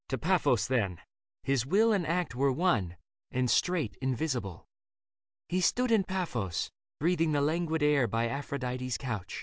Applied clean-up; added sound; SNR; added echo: none; none; none; none.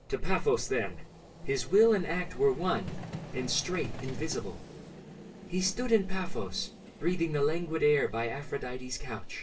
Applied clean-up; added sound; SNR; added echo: none; Vehicle; 16 dB; reverberation time 0.2 s.